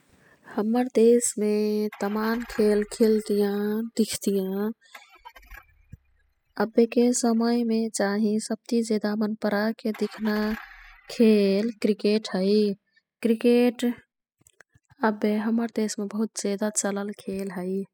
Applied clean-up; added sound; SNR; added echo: classical method spectral subtraction.